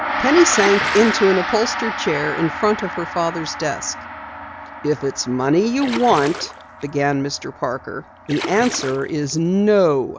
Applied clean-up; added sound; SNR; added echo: none; Gong + Splash, splatter; 7 dB; none.